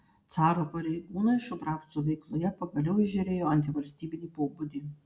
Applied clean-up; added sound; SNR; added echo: none; none; none; none.